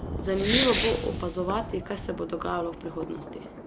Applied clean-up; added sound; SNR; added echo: none; Fireworks; 3 dB; none.